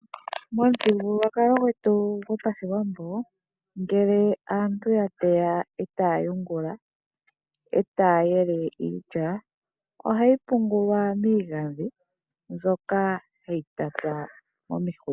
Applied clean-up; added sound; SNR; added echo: none; none; none; none.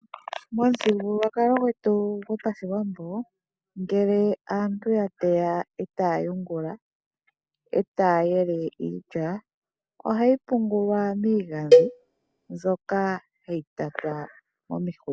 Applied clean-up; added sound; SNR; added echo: none; Cowbell; -4 dB; none.